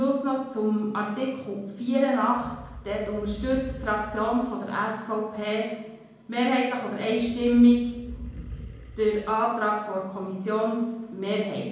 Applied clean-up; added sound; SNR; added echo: none; Animal; 14 dB; reverberation time 0.9 s.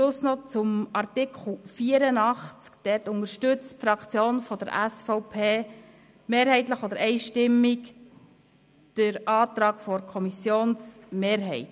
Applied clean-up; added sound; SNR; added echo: none; none; none; none.